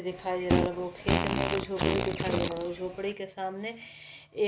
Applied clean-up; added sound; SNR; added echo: none; Fart; -3 dB; none.